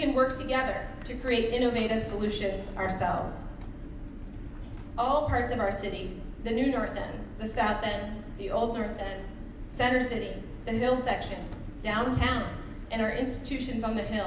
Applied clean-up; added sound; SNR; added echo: none; none; none; none.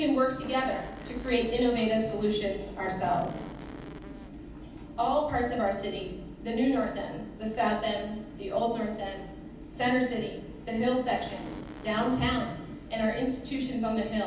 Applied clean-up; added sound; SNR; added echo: none; Fart; 17 dB; reverberation time 0.4 s.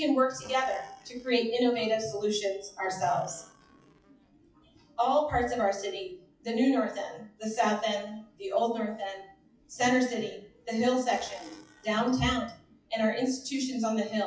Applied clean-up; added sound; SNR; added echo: classical method WPE with log-MMSE.